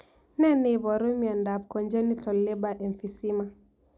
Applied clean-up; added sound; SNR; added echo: none; none; none; none.